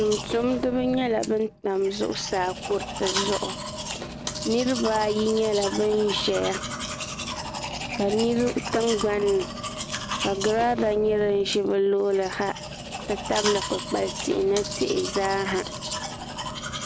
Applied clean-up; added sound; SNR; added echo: none; Domestic sounds, home sounds; 7 dB; none.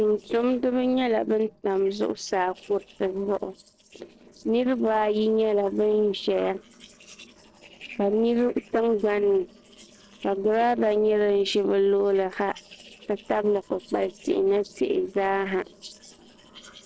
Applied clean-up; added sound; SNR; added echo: neural separator model SepFormer DNS4.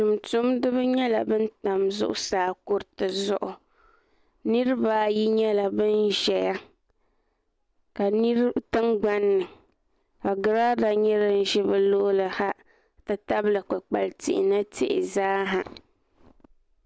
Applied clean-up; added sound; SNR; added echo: none; none; none; none.